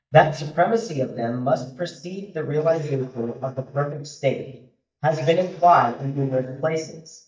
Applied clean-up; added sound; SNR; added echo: neural mask model DeepFilterNet 3.